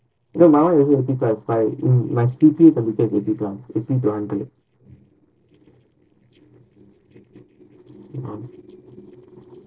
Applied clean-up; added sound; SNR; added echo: neural separator model SepFormer DNS4.